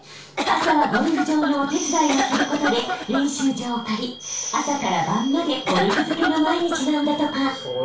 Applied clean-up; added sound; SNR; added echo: none; Cough; 4 dB; reverberation time 0.2 s.